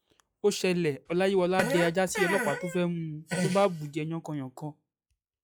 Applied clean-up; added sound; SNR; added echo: classical method log-MMSE.